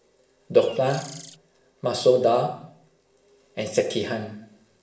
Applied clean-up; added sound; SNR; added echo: none; Bird; 17 dB; reverberation time 0.7 s.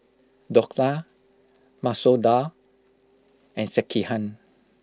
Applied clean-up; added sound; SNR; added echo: none; none; none; none.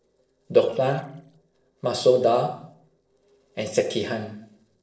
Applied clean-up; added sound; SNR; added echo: neural separator model SepFormer DNS4.